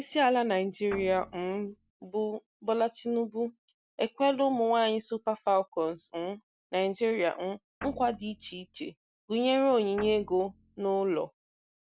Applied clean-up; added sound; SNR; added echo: none; Guitar; 17 dB; none.